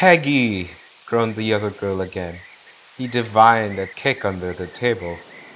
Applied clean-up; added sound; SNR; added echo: neural mask model Resemble Enhance denoiser.